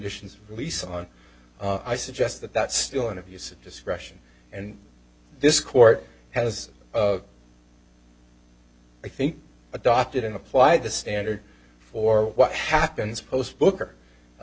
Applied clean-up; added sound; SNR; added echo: none; none; none; none.